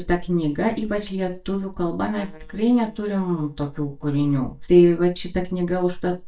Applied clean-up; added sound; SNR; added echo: neural mask model DeepFilterNet 3.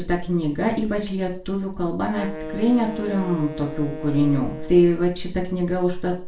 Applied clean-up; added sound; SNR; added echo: none; Wind instrument, woodwind instrument; 15 dB; reverberation time 0.4 s.